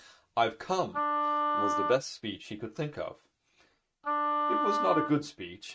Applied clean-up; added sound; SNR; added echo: neural mask model RNNoise.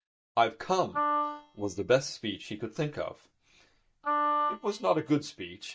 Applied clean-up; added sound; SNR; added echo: neural mask model DeepFilterNet 3.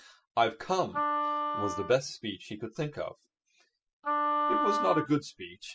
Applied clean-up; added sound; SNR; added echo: classical method spectral subtraction.